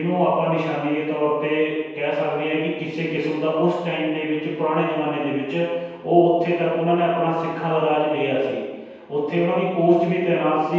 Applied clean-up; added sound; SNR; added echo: none; none; none; reverberation time 1.2 s.